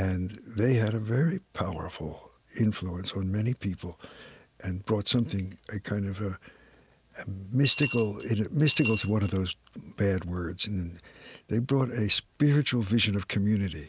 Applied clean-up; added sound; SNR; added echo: none; Coin (dropping) / Glass; 9 dB; none.